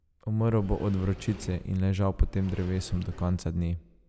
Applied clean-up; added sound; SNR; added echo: none; Sliding door; 19 dB; none.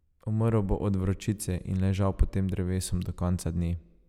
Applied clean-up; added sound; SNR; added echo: none; none; none; none.